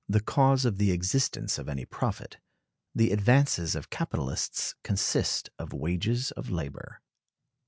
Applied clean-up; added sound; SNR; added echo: none; none; none; none.